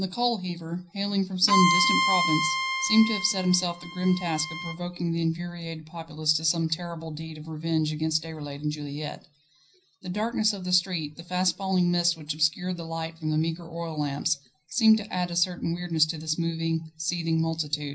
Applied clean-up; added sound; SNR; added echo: none; Bowed string instrument; 0 dB; reverberation time 0.4 s.